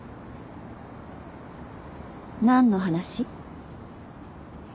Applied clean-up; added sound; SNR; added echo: none; none; none; none.